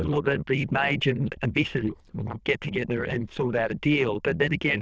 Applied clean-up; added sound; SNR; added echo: neural diffusion model UNIVERSE++.